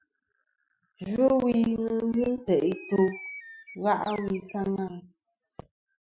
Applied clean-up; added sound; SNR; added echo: classical method Wiener filter.